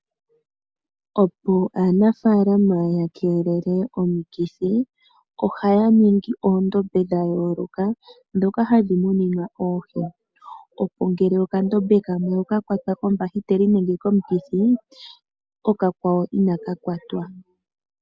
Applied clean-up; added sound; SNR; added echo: none; none; none; none.